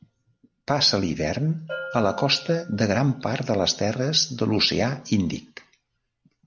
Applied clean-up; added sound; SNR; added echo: none; Bell; 19 dB; none.